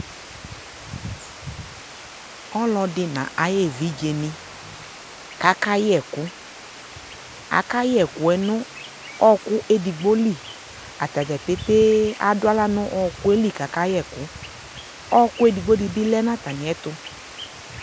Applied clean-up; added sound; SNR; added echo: none; Water; 17 dB; none.